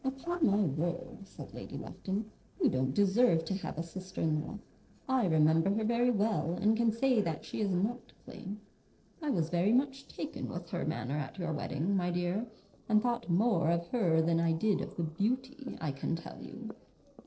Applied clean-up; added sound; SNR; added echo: neural separator model SepFormer DNS4.